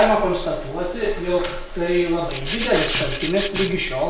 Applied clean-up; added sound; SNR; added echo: none; Rattle (instrument); 9 dB; none.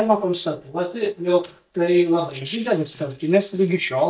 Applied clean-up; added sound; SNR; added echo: neural mask model DeepFilterNet 3.